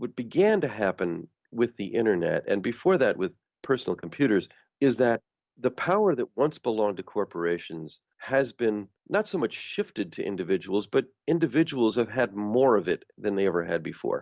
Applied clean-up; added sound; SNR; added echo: none; none; none; none.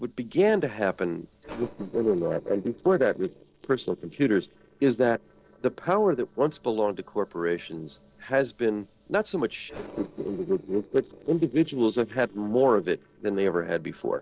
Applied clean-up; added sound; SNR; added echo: neural separator model SepFormer DNS4.